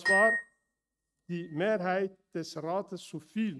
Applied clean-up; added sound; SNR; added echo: neural mask model RNNoise.